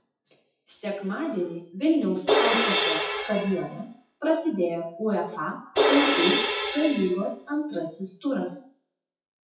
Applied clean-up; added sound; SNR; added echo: classical method WPE with log-MMSE.